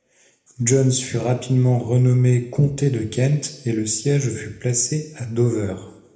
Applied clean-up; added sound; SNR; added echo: none; none; none; reverberation time 0.7 s.